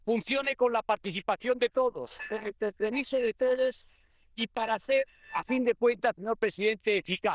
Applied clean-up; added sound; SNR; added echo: neural diffusion model UNIVERSE++.